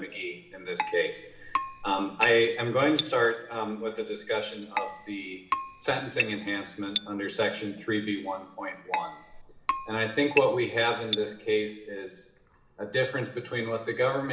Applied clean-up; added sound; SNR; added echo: none; Keyboard (musical); 5 dB; reverberation time 0.8 s.